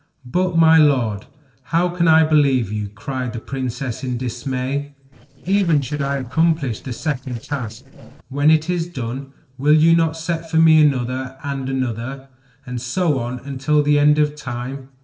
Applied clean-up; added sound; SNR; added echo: neural separator model SepFormer DNS4.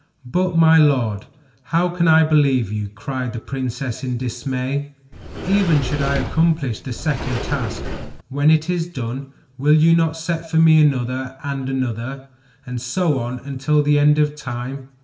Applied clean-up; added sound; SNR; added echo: none; Sliding door; 7 dB; reverberation time 0.6 s.